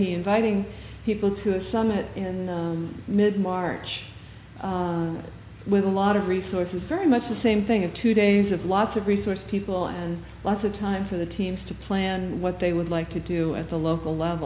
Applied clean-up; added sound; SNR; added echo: none; none; none; none.